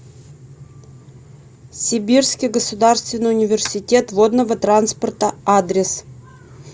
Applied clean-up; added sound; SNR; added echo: none; none; none; none.